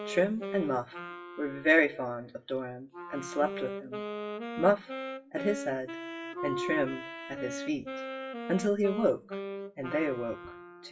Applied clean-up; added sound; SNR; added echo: classical method WPE with log-MMSE.